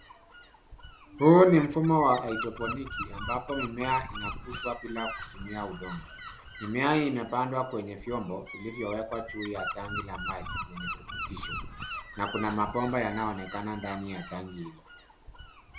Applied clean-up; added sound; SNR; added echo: none; Gull, seagull / Wind; 10 dB; none.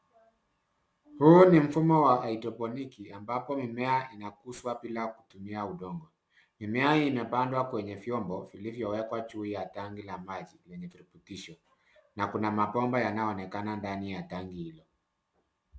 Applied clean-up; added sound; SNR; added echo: none; none; none; none.